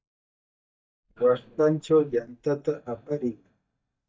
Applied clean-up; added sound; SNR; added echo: neural mask model DeepFilterNet 3.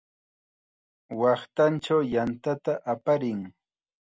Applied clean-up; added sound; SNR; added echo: none; none; none; none.